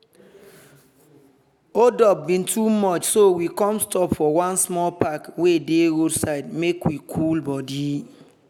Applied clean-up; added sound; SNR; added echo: none; none; none; none.